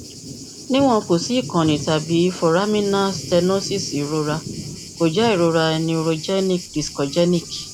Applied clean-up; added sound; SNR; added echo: none; Thunder; 13 dB; none.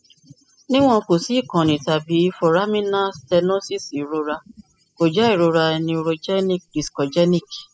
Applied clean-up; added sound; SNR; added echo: classical method spectral subtraction.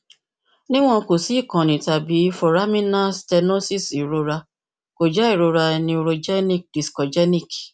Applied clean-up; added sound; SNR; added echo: none; none; none; none.